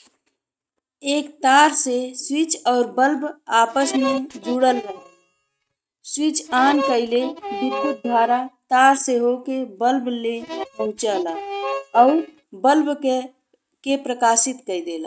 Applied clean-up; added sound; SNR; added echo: neural mask model RNNoise.